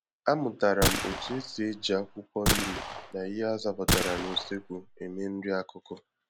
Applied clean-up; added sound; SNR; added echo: none; Gunshot, gunfire; 0 dB; none.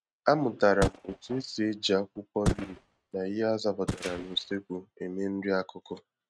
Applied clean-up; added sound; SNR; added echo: neural mask model RNNoise.